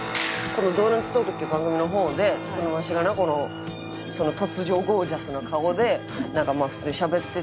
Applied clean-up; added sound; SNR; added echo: none; Guitar; 10 dB; none.